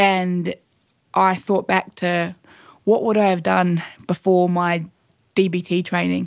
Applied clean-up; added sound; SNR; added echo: none; none; none; none.